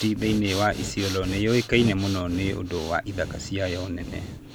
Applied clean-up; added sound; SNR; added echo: none; Breathing; 10 dB; none.